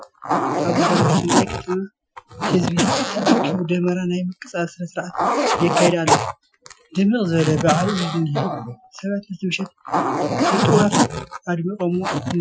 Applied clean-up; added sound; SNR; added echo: classical method Wiener filter.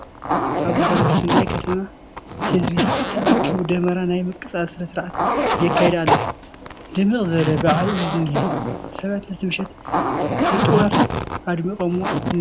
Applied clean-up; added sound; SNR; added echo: none; Zipper (clothing); -1 dB; none.